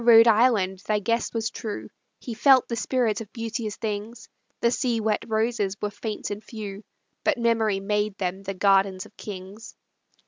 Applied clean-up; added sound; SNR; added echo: none; none; none; none.